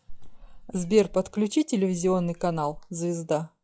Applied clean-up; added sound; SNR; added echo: classical method log-MMSE.